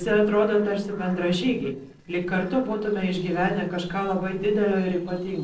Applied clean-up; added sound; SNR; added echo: neural separator model SepFormer DNS4.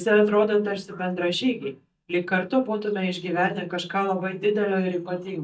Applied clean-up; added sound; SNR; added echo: neural mask model DeepFilterNet 3.